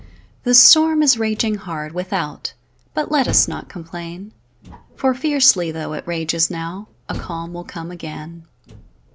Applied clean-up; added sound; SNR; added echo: none; Door; 17 dB; none.